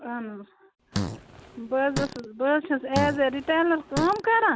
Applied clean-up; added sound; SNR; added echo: none; Fart; 8 dB; none.